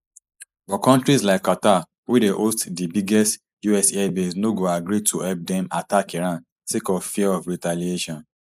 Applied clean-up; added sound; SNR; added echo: neural mask model Resemble Enhance denoiser.